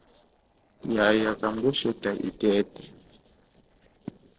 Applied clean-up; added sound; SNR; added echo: neural separator model SepFormer DNS4.